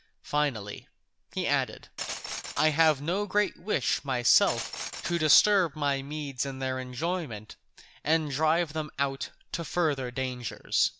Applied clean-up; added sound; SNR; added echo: none; Glass; 11 dB; none.